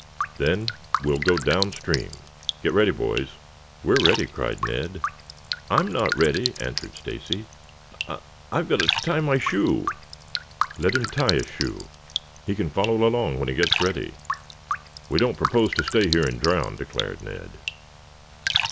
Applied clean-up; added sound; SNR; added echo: none; Raindrop; 5 dB; none.